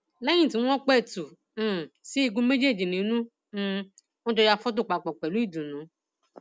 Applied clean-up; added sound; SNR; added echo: none; none; none; none.